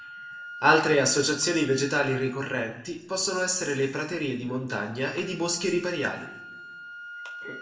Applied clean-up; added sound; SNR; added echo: none; Wind instrument, woodwind instrument; 17 dB; reverberation time 0.8 s.